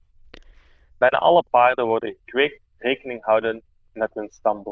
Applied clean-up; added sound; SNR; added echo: neural diffusion model UNIVERSE++.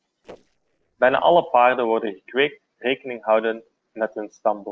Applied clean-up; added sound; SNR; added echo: neural separator model SepFormer DNS4.